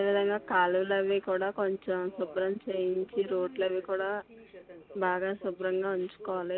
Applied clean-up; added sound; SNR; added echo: none; Subway, metro, underground; 19 dB; none.